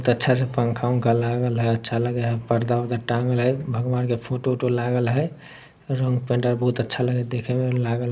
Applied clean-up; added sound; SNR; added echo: none; none; none; none.